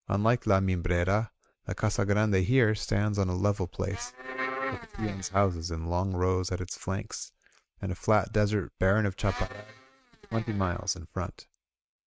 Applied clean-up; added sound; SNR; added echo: neural mask model RNNoise.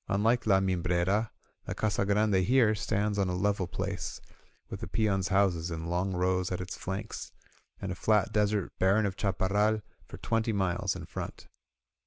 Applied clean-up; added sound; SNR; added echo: none; none; none; none.